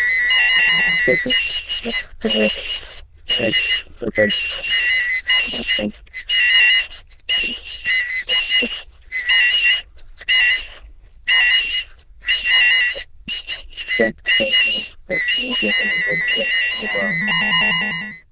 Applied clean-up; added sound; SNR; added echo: neural diffusion model UNIVERSE++.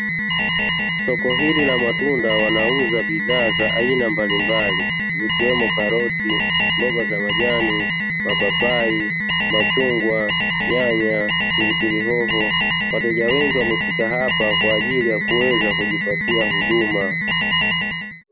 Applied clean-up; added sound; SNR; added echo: none; Alarm; -3 dB; none.